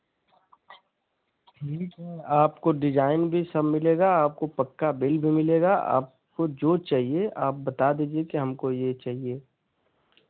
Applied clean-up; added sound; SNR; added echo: none; none; none; none.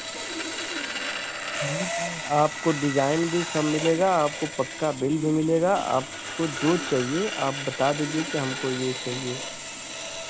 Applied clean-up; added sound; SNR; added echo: none; Sawing; 6 dB; none.